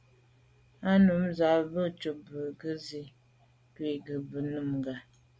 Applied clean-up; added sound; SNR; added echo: none; none; none; none.